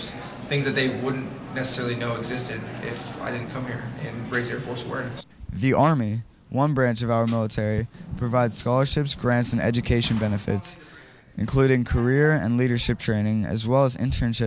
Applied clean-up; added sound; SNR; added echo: none; Tambourine; 11 dB; none.